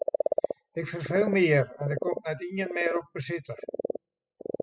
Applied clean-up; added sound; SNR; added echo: classical method spectral subtraction.